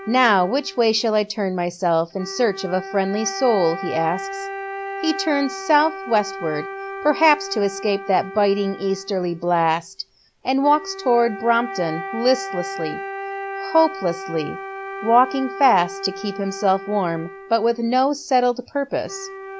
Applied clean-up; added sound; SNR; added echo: none; Wind instrument, woodwind instrument; 11 dB; none.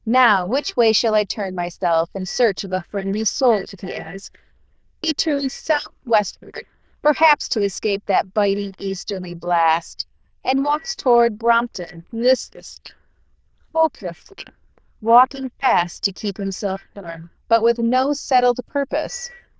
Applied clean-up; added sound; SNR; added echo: neural diffusion model UNIVERSE++.